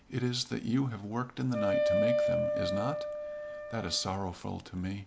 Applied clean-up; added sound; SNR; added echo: none; Wind instrument, woodwind instrument; -2 dB; none.